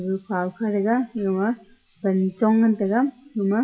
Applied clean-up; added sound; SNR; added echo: classical method WPE with log-MMSE.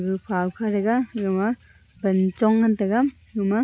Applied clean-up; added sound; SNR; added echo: none; none; none; none.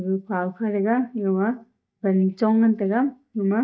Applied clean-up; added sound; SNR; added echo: neural mask model DeepFilterNet 3.